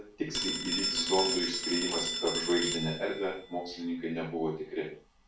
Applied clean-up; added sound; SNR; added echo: none; Telephone; 3 dB; reverberation time 0.3 s.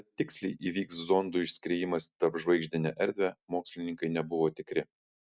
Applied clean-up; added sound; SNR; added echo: none; none; none; none.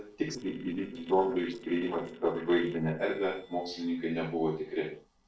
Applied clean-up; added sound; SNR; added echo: neural separator model SepFormer DNS4.